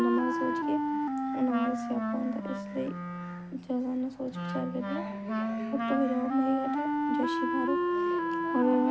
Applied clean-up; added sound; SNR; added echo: none; Wind instrument, woodwind instrument; -1 dB; none.